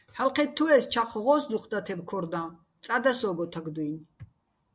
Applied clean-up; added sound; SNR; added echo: none; none; none; none.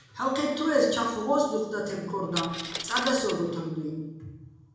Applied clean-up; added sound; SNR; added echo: none; Coin (dropping); 8 dB; reverberation time 0.9 s.